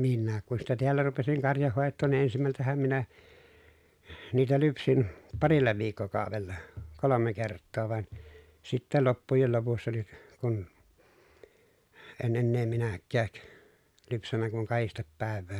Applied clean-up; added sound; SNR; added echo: none; none; none; none.